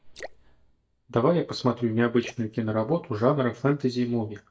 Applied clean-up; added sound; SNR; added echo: neural mask model DeepFilterNet 3.